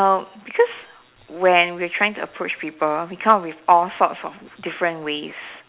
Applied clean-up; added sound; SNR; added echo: none; none; none; none.